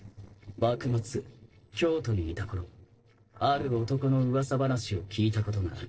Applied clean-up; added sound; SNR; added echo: neural separator model SepFormer DNS4.